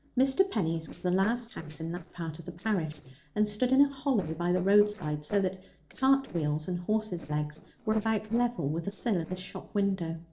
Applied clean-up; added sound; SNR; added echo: neural separator model SepFormer DNS4.